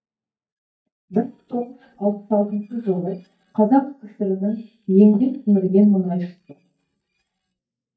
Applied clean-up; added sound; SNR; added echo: neural mask model DeepFilterNet 3.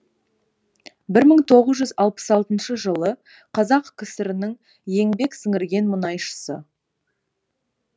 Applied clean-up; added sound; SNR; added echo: none; none; none; none.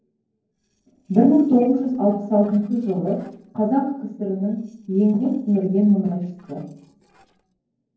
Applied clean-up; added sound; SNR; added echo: neural separator model SepFormer DNS4.